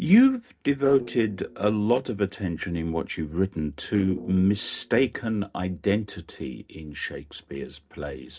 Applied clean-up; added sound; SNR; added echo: neural separator model SepFormer DNS4.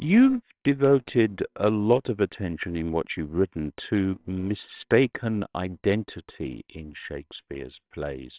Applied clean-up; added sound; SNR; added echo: neural separator model SepFormer WHAMR!.